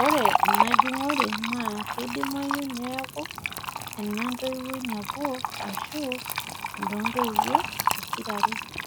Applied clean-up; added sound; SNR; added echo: none; Fill (with liquid); -4 dB; none.